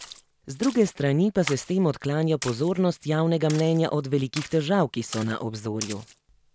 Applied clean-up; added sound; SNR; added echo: none; Splash, splatter; 17 dB; none.